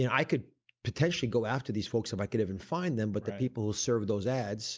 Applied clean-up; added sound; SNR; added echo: none; none; none; none.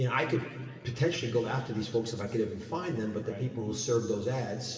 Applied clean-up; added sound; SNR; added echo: none; none; none; reverberation time 2.7 s.